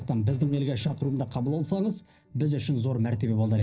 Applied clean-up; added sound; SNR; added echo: neural separator model SepFormer DNS4.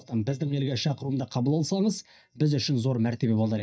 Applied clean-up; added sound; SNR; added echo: neural mask model DeepFilterNet 3.